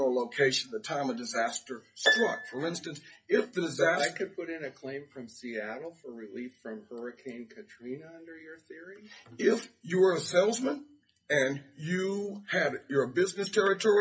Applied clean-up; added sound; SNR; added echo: classical method WPE with log-MMSE.